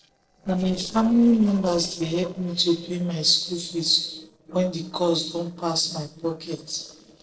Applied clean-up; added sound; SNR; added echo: neural separator model SepFormer DNS4.